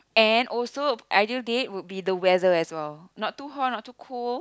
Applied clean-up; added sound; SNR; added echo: none; none; none; none.